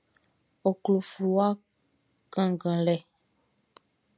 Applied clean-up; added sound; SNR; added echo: none; none; none; none.